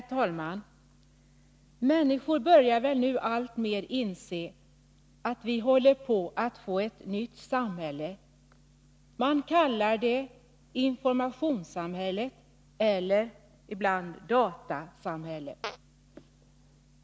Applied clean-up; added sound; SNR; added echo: none; Fart; 16 dB; none.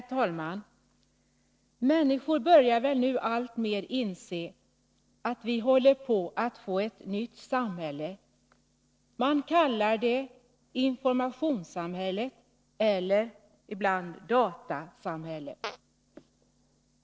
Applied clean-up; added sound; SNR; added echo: neural separator model SepFormer DNS4.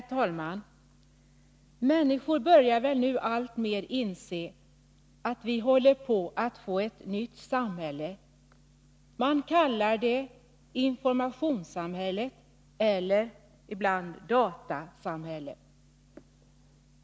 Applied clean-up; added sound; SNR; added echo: none; none; none; none.